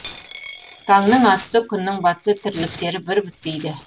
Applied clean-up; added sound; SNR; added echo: none; Tearing + Coin (dropping); 17 dB; none.